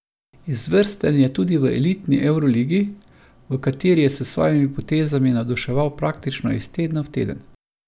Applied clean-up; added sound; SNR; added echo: none; none; none; none.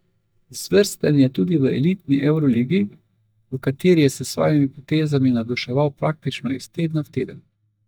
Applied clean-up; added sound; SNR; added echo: neural mask model DeepFilterNet 3.